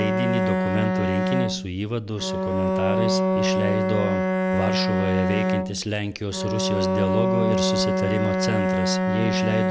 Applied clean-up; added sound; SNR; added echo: none; Bowed string instrument; -5 dB; none.